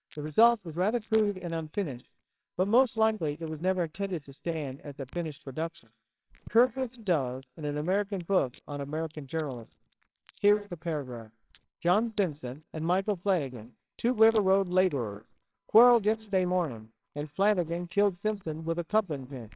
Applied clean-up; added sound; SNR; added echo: neural separator model SepFormer WHAMR!.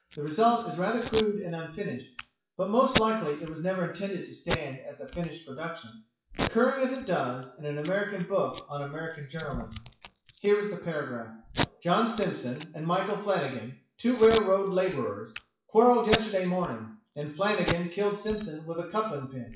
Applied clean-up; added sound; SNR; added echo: classical method WPE with log-MMSE.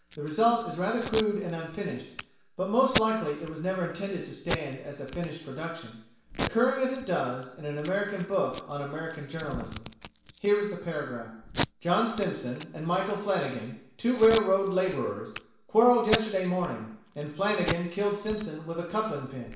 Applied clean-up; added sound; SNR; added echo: none; Packing tape, duct tape; 11 dB; reverberation time 0.7 s.